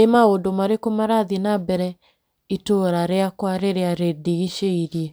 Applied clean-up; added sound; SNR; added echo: none; none; none; none.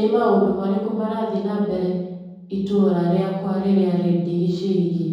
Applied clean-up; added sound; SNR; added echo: none; none; none; reverberation time 1.3 s.